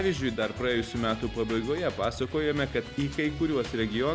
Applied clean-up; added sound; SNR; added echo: none; none; none; none.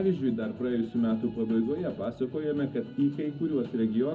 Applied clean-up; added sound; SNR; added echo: none; none; none; reverberation time 0.4 s.